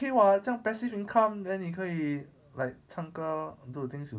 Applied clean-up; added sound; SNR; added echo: none; none; none; none.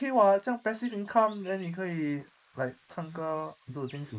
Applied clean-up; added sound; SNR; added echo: neural mask model Resemble Enhance denoiser.